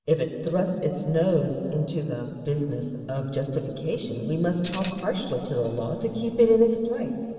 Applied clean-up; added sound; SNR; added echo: none; Tambourine; 1 dB; reverberation time 2.8 s.